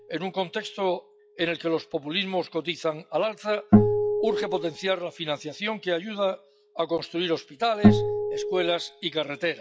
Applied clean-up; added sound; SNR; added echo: classical method log-MMSE.